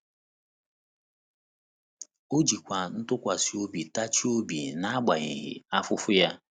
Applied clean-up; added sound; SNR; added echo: none; none; none; none.